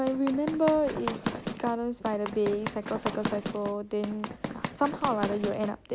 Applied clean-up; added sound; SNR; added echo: none; Run; 6 dB; none.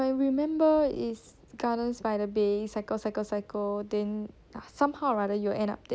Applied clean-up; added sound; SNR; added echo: none; none; none; none.